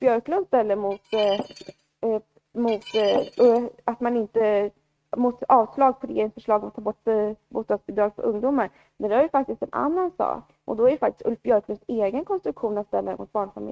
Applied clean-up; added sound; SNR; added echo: neural mask model RNNoise.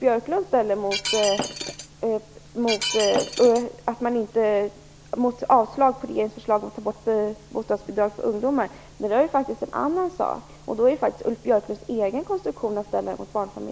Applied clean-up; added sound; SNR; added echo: none; Shatter; 6 dB; none.